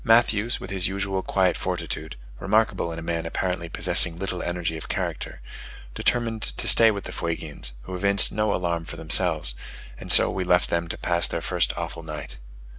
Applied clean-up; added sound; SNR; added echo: none; none; none; none.